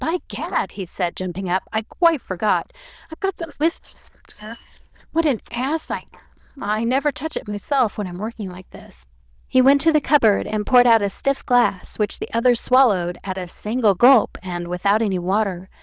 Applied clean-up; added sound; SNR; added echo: neural diffusion model UNIVERSE++.